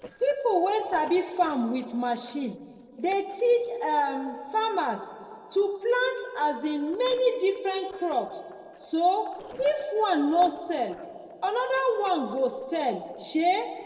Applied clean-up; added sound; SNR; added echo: neural separator model SepFormer DNS4.